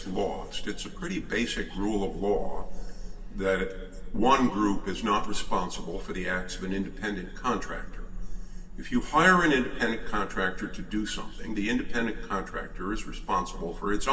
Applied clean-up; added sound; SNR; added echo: none; none; none; reverberation time 2.2 s.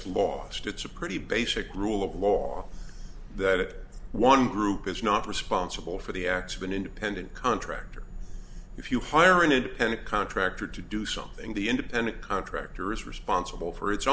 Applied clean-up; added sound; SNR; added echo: none; none; none; none.